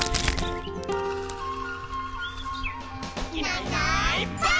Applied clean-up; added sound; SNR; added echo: none; Crack; 5 dB; none.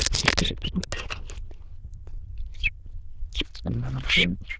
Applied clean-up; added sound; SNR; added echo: neural diffusion model UNIVERSE++.